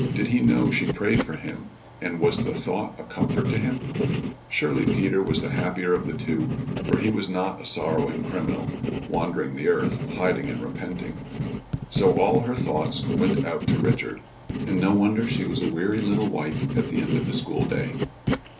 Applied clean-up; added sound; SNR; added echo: none; Writing; 2 dB; reverberation time 0.3 s.